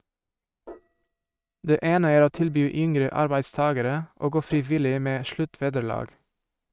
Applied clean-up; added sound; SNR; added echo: neural mask model RNNoise.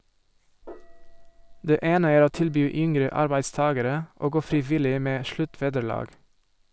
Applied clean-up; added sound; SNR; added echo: none; Gong; 19 dB; none.